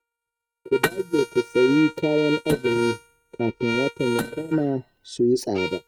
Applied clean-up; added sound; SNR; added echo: neural mask model RNNoise.